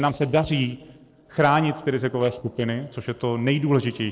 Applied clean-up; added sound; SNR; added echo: neural separator model SepFormer DNS4.